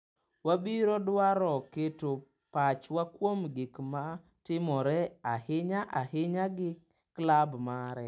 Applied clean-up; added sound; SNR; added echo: none; none; none; none.